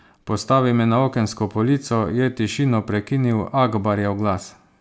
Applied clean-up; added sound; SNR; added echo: none; none; none; none.